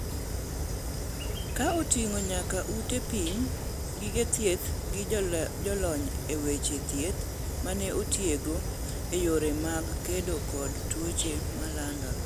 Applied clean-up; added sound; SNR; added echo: none; Fire; 0 dB; none.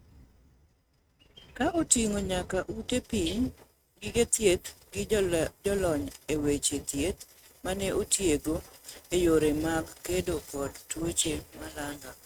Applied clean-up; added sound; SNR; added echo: neural mask model RNNoise.